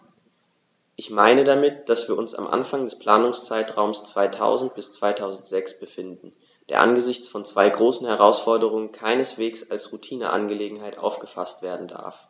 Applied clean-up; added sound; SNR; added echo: none; none; none; none.